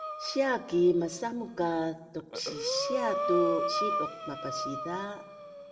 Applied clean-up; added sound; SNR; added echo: none; Breathing; 3 dB; reverberation time 1.2 s.